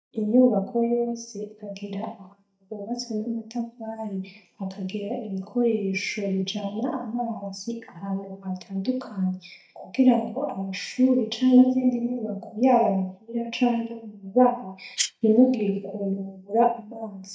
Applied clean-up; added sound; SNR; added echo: neural mask model DeepFilterNet 3.